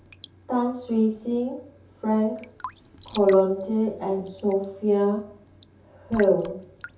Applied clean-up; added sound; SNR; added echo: none; Raindrop / Drip / Trickle, dribble; 19 dB; reverberation time 0.5 s.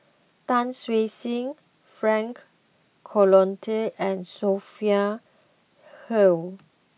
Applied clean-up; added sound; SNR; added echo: none; none; none; none.